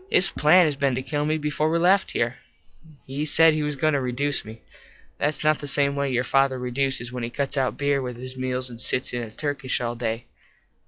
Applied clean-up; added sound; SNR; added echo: classical method log-MMSE.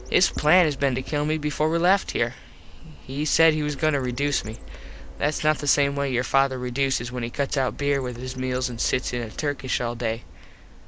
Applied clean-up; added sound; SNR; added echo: none; Printer; 13 dB; none.